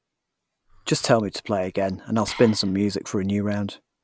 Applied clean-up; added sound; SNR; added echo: none; Liquid; 19 dB; none.